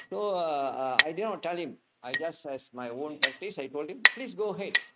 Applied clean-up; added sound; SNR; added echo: neural mask model RNNoise.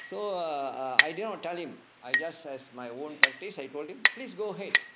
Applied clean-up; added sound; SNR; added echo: none; Chink, clink; -5 dB; none.